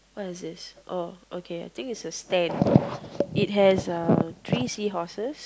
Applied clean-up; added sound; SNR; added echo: none; none; none; none.